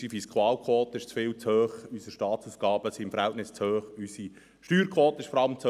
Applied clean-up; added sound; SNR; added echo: none; none; none; none.